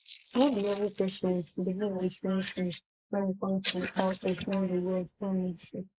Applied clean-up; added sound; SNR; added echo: neural mask model Resemble Enhance denoiser.